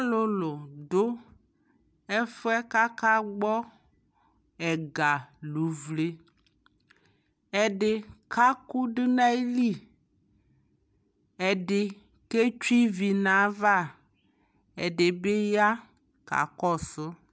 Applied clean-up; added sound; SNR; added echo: none; none; none; none.